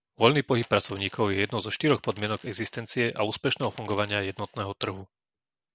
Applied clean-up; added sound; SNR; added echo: none; Coin (dropping); 19 dB; none.